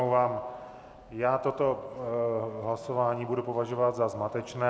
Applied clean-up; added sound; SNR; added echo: none; none; none; none.